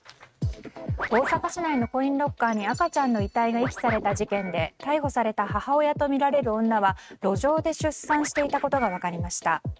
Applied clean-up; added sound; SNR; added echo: neural mask model RNNoise.